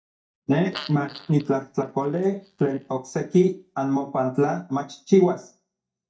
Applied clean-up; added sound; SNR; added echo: neural mask model DeepFilterNet 3.